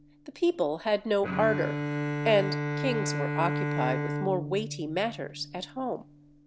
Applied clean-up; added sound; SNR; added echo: none; Bowed string instrument; 3 dB; none.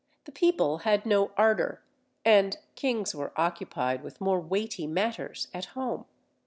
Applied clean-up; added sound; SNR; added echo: none; none; none; none.